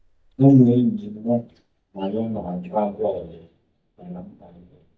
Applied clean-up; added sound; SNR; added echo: neural mask model DeepFilterNet 3.